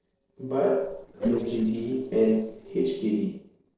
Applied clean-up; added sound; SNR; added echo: neural separator model SepFormer DNS4.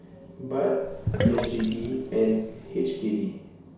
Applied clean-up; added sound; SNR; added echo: none; Sink (filling or washing); 2 dB; reverberation time 0.7 s.